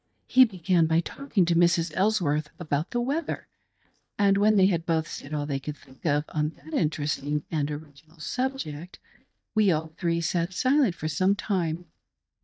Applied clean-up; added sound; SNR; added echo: neural mask model DeepFilterNet 3.